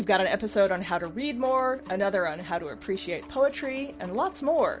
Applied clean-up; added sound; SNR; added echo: none; none; none; none.